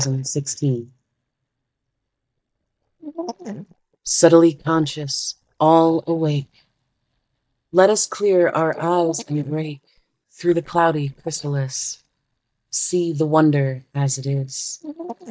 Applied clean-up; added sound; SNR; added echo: neural mask model DeepFilterNet 3.